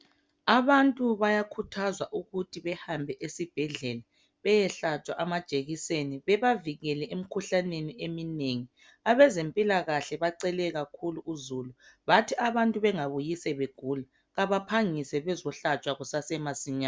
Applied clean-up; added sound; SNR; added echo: none; none; none; none.